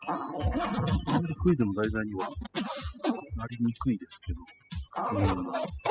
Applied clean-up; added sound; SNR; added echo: classical method spectral subtraction.